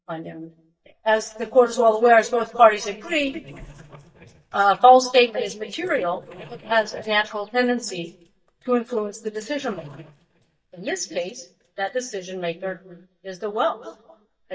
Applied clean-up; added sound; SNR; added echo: neural mask model DeepFilterNet 3.